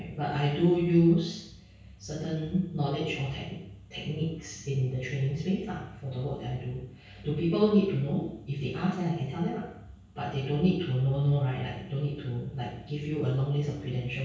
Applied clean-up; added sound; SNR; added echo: none; none; none; reverberation time 0.6 s.